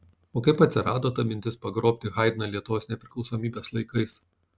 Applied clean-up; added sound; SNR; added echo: none; none; none; none.